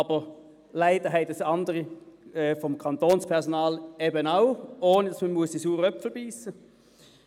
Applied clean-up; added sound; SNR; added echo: none; none; none; none.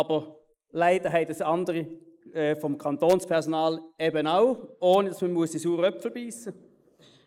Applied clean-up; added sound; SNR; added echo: neural mask model Resemble Enhance denoiser.